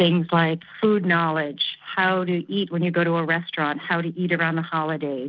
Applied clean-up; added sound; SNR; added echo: none; none; none; none.